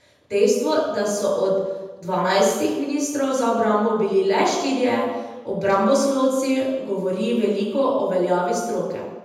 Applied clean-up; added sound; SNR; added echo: none; none; none; reverberation time 1.0 s.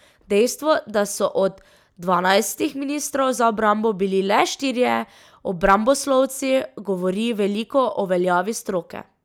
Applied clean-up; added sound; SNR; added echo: none; none; none; none.